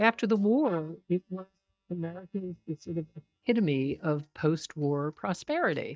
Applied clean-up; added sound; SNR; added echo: neural mask model DeepFilterNet 3.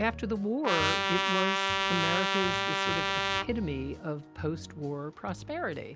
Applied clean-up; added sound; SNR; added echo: none; Trumpet; -4 dB; none.